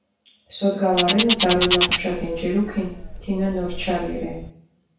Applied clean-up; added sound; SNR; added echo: none; Bird; 0 dB; reverberation time 0.6 s.